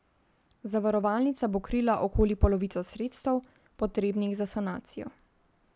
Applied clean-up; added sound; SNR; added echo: none; none; none; none.